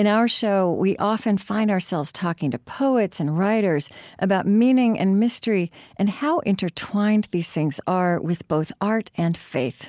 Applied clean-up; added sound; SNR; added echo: none; none; none; none.